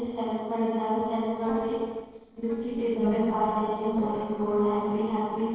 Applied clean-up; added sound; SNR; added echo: neural separator model SepFormer DNS4.